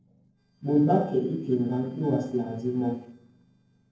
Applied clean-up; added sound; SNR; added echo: neural separator model SepFormer DNS4.